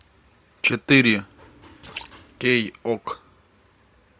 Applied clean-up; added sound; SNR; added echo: none; Liquid; 20 dB; none.